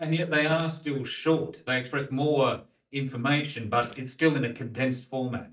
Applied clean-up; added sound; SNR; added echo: neural mask model DeepFilterNet 3.